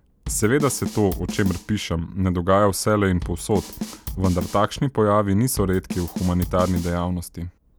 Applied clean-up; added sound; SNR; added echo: none; Drum kit; 12 dB; none.